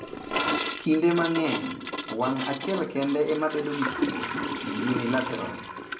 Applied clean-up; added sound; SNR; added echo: none; Toilet flush / Gurgling; 3 dB; reverberation time 0.6 s.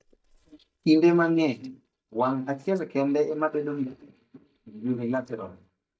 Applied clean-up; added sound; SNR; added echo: neural mask model DeepFilterNet 3.